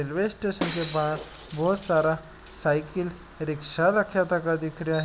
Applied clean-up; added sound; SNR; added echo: none; Shatter; 12 dB; none.